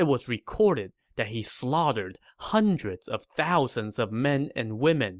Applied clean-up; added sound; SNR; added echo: none; none; none; none.